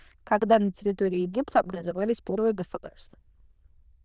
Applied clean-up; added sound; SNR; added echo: neural diffusion model UNIVERSE++.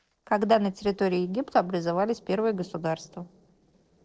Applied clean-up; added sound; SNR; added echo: neural separator model SepFormer DNS4.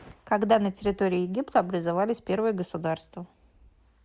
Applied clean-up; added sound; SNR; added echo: none; none; none; none.